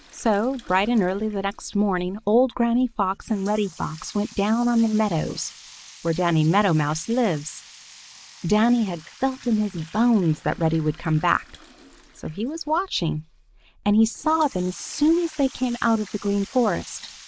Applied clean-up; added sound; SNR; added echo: neural mask model Resemble Enhance denoiser.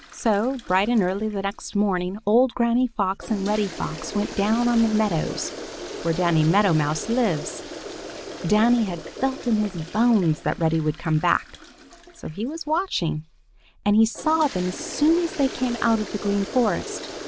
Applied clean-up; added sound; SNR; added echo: none; Toilet flush; 14 dB; none.